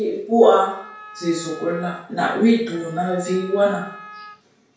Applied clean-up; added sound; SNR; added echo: none; Wind instrument, woodwind instrument; 20 dB; reverberation time 0.5 s.